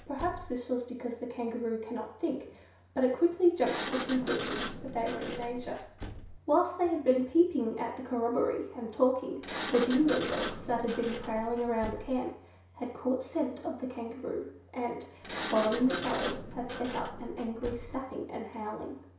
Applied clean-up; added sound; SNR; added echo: none; Sliding door; 10 dB; reverberation time 0.6 s.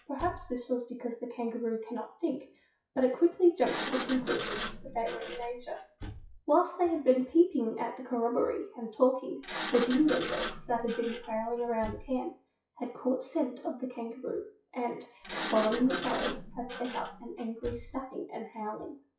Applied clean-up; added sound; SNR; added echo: classical method WPE with log-MMSE.